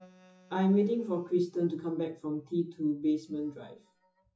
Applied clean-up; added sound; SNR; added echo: classical method WPE with log-MMSE.